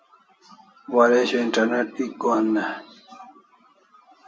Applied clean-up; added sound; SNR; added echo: none; none; none; none.